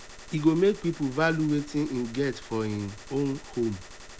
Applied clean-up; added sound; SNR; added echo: none; Gunshot, gunfire; 17 dB; none.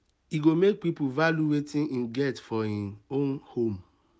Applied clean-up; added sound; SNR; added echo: none; none; none; none.